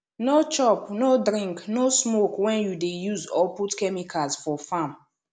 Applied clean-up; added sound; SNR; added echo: none; none; none; none.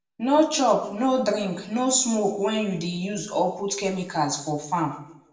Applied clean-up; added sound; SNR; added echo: none; none; none; reverberation time 0.7 s.